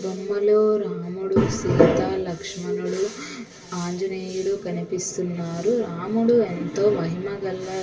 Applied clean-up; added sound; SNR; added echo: none; none; none; reverberation time 0.1 s.